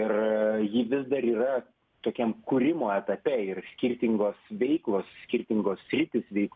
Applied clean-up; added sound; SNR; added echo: none; none; none; none.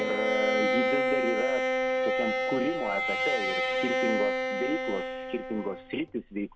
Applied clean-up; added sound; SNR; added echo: none; Bowed string instrument; -4 dB; none.